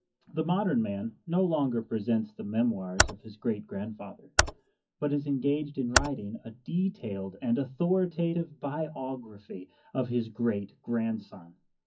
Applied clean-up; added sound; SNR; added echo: classical method WPE with log-MMSE.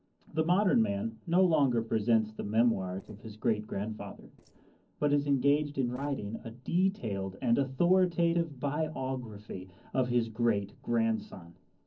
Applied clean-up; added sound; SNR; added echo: neural separator model SepFormer DNS4.